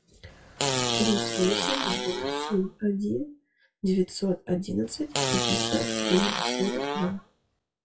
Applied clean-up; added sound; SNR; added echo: classical method WPE with log-MMSE.